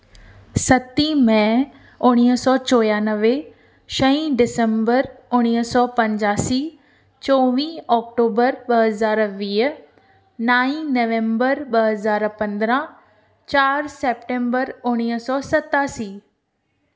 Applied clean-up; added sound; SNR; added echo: none; none; none; none.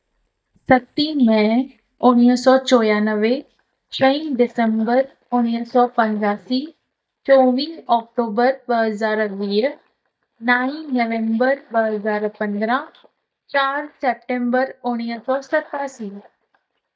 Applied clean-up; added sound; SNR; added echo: neural mask model DeepFilterNet 3.